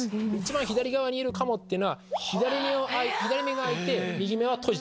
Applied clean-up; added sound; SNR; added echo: none; Bowed string instrument; 18 dB; none.